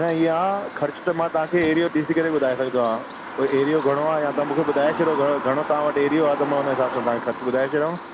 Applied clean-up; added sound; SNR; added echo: none; Bird vocalization, bird call, bird song; 10 dB; none.